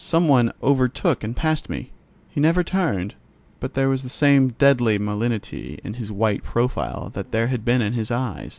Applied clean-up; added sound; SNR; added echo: none; none; none; none.